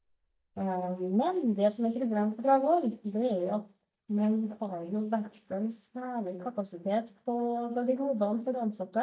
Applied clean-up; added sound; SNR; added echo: neural mask model DeepFilterNet 3.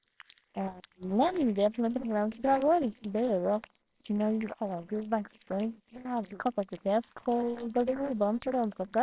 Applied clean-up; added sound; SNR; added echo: neural separator model SepFormer WHAMR!.